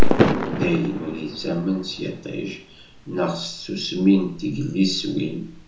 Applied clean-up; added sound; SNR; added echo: none; Fireworks; -1 dB; reverberation time 0.6 s.